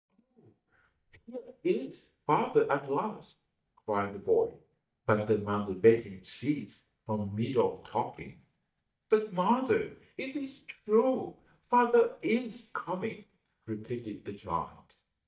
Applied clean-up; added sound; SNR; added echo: neural mask model DeepFilterNet 3.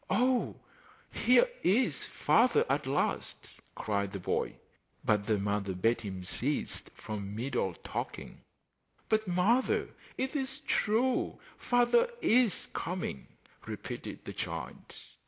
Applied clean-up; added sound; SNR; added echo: none; none; none; none.